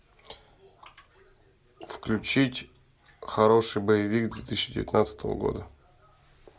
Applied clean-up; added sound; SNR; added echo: none; none; none; none.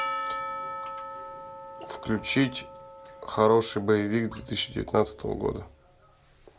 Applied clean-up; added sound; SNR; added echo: none; Percussion; 10 dB; none.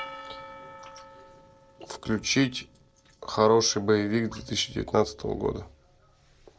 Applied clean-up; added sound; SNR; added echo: neural separator model SepFormer DNS4.